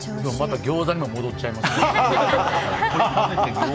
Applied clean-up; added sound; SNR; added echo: none; Bowed string instrument; 13 dB; none.